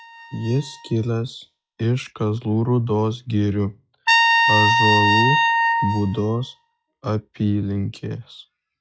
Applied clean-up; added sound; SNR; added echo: classical method log-MMSE.